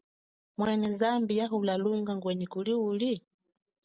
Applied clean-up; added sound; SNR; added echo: none; none; none; none.